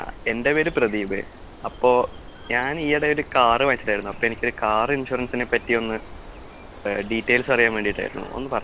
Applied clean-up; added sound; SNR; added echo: none; Bird; 16 dB; none.